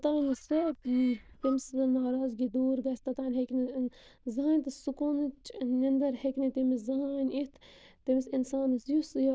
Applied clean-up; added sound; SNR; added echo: neural diffusion model UNIVERSE++.